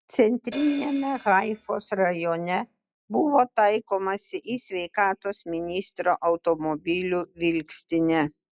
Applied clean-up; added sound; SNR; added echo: classical method log-MMSE.